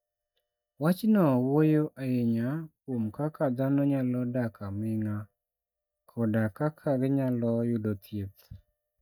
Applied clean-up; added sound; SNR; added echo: neural mask model DeepFilterNet 3.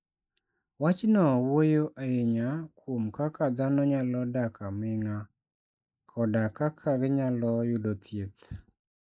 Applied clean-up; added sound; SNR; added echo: neural mask model Resemble Enhance denoiser.